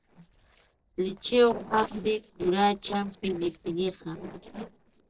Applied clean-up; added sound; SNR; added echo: neural separator model SepFormer DNS4.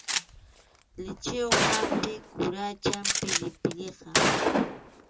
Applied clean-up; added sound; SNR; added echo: none; Gunshot, gunfire; -5 dB; reverberation time 0.2 s.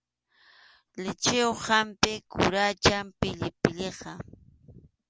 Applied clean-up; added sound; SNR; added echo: none; none; none; none.